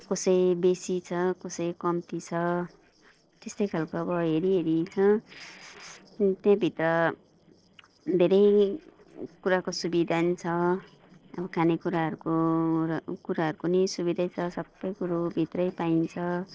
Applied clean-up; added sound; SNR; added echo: neural separator model SepFormer DNS4.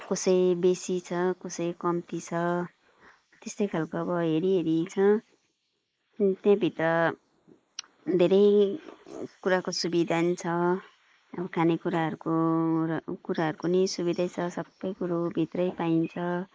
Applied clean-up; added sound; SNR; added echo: neural mask model Resemble Enhance denoiser.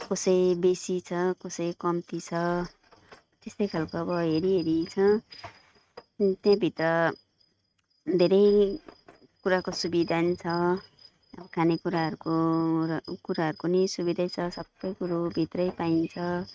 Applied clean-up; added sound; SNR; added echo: neural mask model RNNoise.